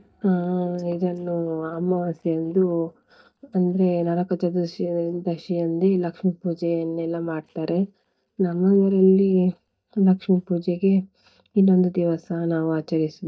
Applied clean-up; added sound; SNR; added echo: neural mask model DeepFilterNet 3.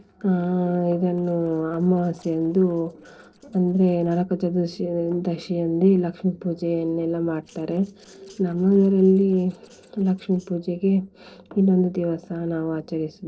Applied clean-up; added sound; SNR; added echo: neural separator model SepFormer DNS4.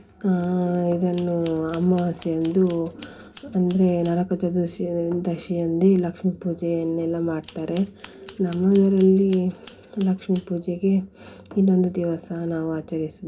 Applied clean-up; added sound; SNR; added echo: none; Scissors; 12 dB; reverberation time 0.3 s.